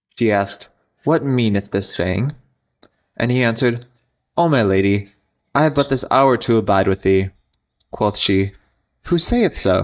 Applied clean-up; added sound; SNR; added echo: neural mask model DeepFilterNet 3.